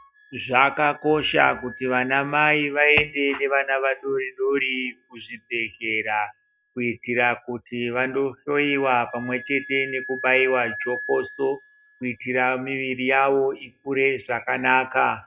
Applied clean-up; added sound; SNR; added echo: classical method log-MMSE.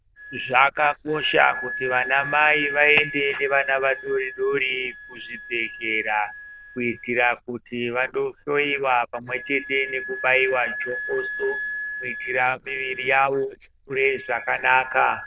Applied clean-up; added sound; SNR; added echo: neural diffusion model UNIVERSE++.